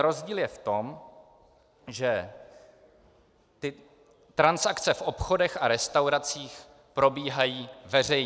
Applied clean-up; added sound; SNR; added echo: none; none; none; none.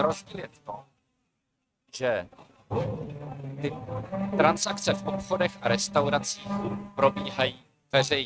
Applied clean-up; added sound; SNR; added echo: neural mask model RNNoise.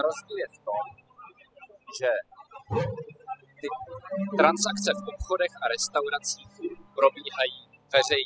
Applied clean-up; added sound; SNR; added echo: classical method spectral subtraction.